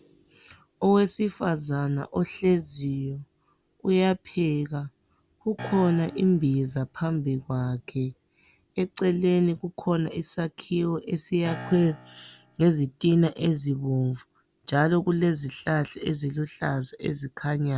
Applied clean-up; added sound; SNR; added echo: none; Piano; 15 dB; none.